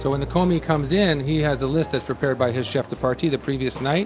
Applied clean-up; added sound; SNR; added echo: none; none; none; none.